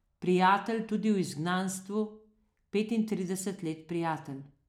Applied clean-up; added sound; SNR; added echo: none; none; none; none.